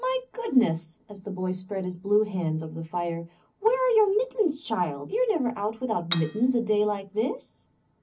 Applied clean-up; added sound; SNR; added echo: none; Cutlery, silverware / Dishes, pots, and pans; 7 dB; reverberation time 0.4 s.